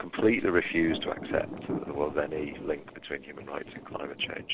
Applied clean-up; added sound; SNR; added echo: none; Thunder; 11 dB; none.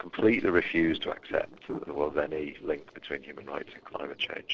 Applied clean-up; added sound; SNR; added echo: neural separator model SepFormer DNS4.